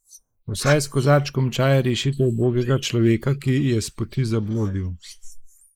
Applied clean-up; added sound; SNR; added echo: neural mask model Resemble Enhance denoiser.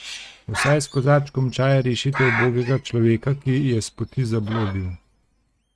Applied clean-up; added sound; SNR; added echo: neural mask model RNNoise.